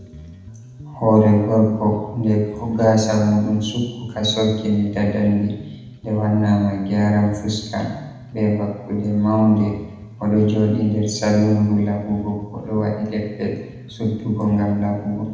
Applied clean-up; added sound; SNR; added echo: none; Bass guitar; 19 dB; reverberation time 1.0 s.